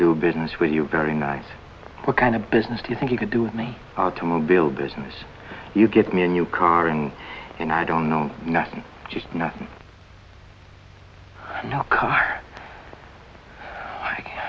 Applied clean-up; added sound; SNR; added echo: none; none; none; none.